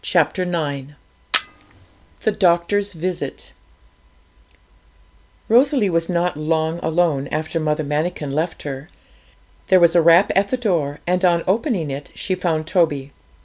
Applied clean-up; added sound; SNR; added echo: none; Camera; 6 dB; none.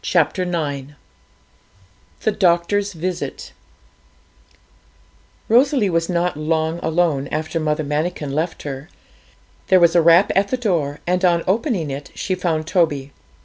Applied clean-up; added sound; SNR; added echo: none; none; none; none.